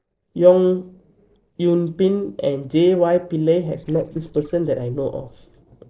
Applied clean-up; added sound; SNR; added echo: neural separator model SepFormer DNS4.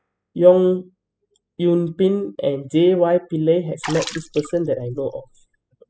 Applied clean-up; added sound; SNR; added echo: classical method spectral subtraction.